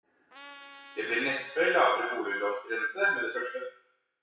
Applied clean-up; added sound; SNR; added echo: classical method WPE with log-MMSE.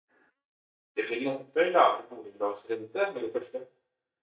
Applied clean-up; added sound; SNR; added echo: neural mask model DeepFilterNet 3.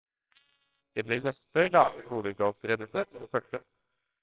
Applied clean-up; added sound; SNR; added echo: neural separator model SepFormer WHAMR!.